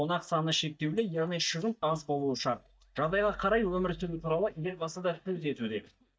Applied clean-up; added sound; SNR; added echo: neural mask model DeepFilterNet 3.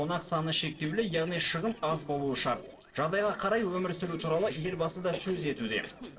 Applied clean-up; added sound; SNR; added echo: neural separator model SepFormer DNS4.